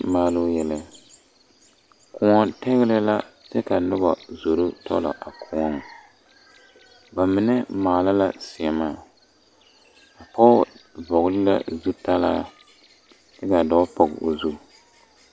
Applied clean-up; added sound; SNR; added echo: none; none; none; none.